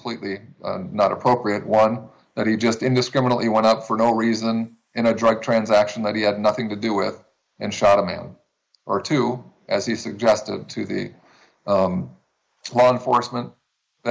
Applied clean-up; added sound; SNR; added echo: neural mask model Resemble Enhance denoiser.